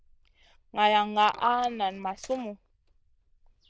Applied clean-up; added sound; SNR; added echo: neural diffusion model UNIVERSE++.